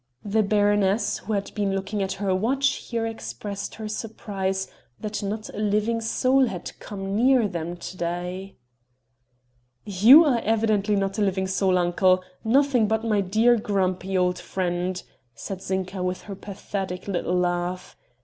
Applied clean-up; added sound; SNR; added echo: none; none; none; none.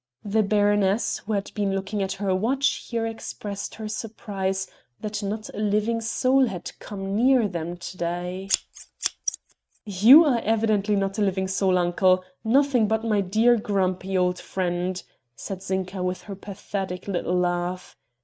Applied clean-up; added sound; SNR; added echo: neural mask model RNNoise.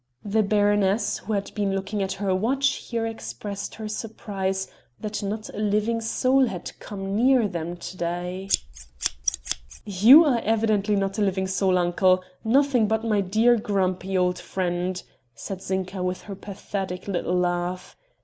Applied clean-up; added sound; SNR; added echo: neural mask model Resemble Enhance denoiser.